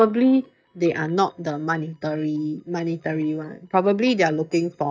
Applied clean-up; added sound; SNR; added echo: neural mask model DeepFilterNet 3.